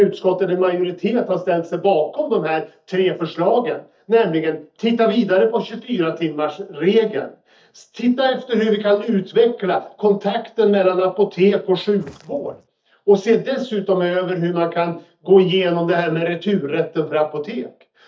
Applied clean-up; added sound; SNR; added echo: neural mask model DeepFilterNet 3.